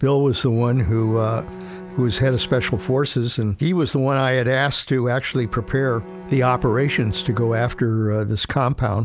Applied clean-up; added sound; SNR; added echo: none; Bowed string instrument; 18 dB; none.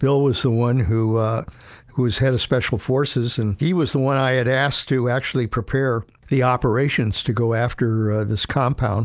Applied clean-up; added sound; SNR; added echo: none; none; none; none.